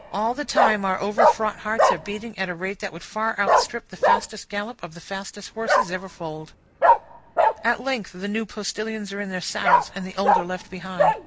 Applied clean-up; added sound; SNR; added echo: none; Bark; -4 dB; none.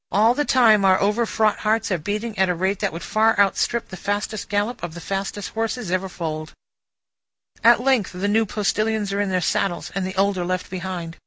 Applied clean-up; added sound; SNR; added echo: none; none; none; none.